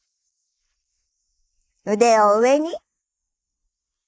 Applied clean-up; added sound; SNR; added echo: neural mask model Resemble Enhance denoiser.